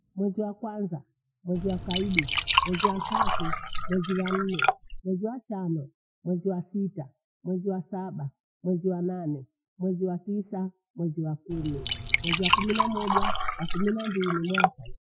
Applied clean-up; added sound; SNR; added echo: classical method Wiener filter.